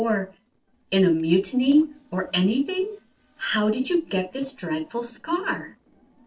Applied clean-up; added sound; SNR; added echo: neural separator model SepFormer DNS4.